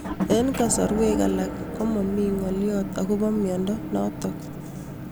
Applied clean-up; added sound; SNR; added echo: none; Motor vehicle (road) / Engine; 5 dB; none.